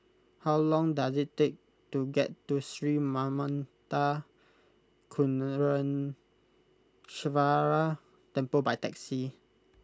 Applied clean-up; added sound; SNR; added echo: none; none; none; none.